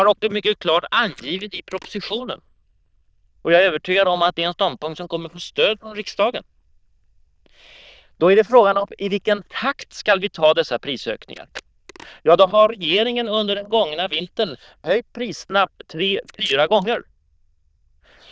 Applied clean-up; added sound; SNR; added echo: neural diffusion model UNIVERSE++.